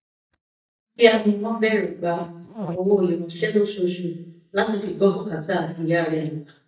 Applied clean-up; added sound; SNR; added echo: neural mask model DeepFilterNet 3.